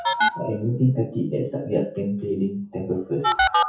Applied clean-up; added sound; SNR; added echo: classical method WPE with log-MMSE.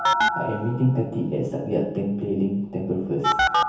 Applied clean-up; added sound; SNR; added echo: none; Telephone; 1 dB; reverberation time 0.7 s.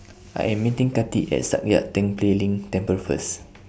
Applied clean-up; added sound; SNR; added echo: none; none; none; none.